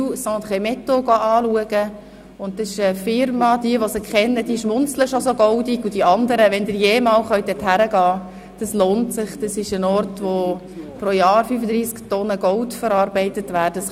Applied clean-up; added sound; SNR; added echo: none; none; none; none.